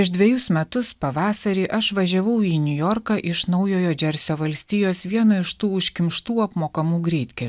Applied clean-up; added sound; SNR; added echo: none; none; none; none.